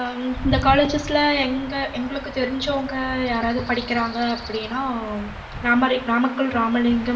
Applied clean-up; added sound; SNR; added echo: none; Stream / Chirp, tweet / Wind; 11 dB; reverberation time 0.7 s.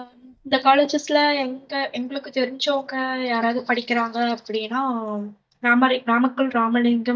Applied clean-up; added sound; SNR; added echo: neural mask model DeepFilterNet 3.